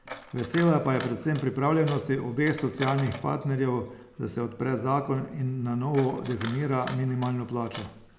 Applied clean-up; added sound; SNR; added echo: none; Coin (dropping); 17 dB; none.